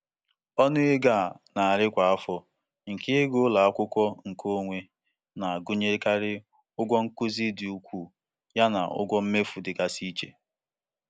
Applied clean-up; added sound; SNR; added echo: none; none; none; none.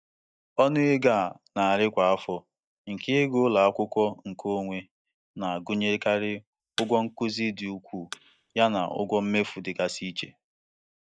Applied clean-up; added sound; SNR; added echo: neural mask model DeepFilterNet 3.